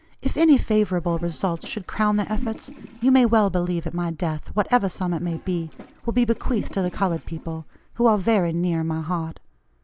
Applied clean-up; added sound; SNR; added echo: none; Toilet flush; 19 dB; none.